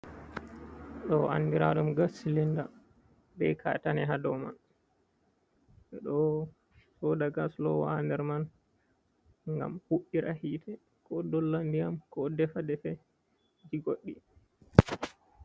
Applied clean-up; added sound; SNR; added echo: none; none; none; none.